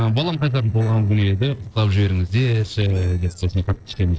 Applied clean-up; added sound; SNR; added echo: neural separator model SepFormer DNS4.